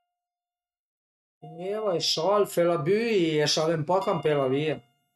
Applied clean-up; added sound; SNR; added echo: neural mask model RNNoise.